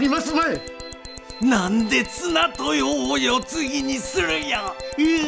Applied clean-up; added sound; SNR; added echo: none; Alarm; 17 dB; none.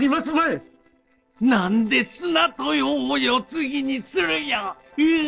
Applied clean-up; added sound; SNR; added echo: neural separator model SepFormer DNS4.